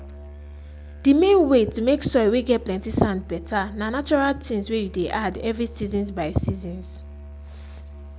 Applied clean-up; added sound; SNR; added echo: none; Musical instrument; 15 dB; none.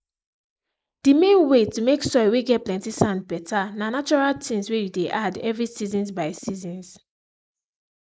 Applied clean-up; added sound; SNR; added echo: neural mask model Resemble Enhance denoiser.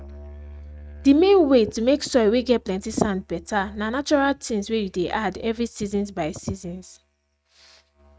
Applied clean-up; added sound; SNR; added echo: neural mask model RNNoise.